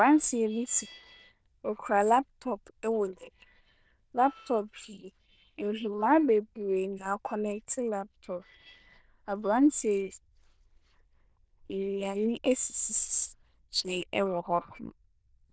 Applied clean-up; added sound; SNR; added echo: neural diffusion model UNIVERSE++.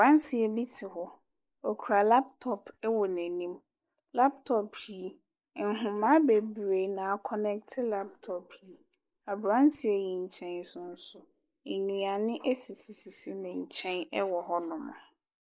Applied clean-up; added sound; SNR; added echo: neural mask model Resemble Enhance denoiser.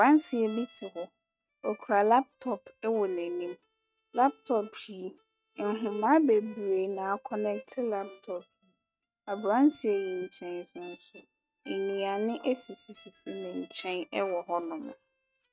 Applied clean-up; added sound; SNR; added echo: neural mask model RNNoise.